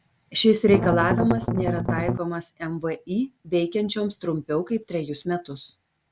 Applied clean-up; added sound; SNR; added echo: none; Strum; 0 dB; none.